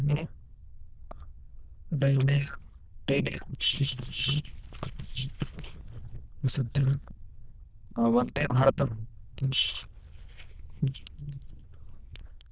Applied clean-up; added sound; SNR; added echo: neural diffusion model UNIVERSE++.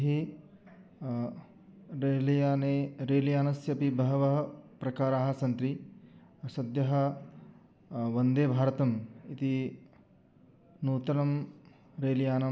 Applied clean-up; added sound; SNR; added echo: none; none; none; none.